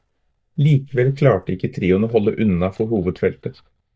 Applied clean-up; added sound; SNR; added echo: neural mask model DeepFilterNet 3.